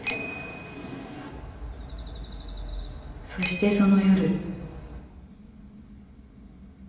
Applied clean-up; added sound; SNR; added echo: none; Bicycle bell; 13 dB; reverberation time 1.2 s.